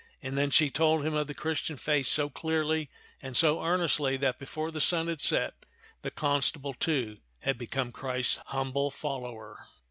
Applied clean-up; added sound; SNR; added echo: none; none; none; none.